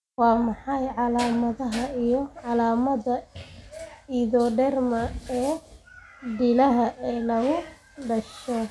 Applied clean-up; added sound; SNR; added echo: none; none; none; none.